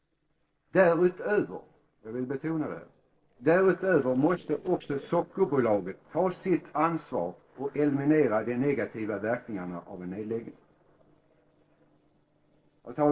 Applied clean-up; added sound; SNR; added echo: neural separator model SepFormer DNS4.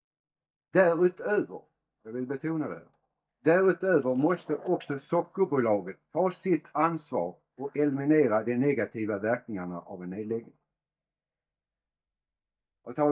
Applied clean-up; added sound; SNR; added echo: neural mask model DeepFilterNet 3.